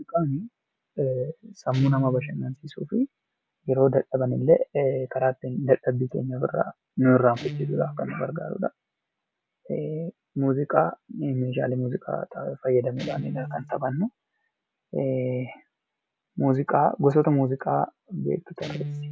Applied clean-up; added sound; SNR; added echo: none; Guitar; 16 dB; none.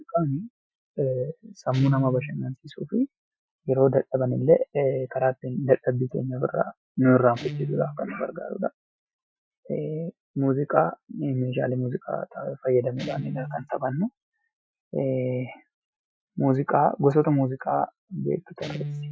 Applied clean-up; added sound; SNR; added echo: classical method Wiener filter.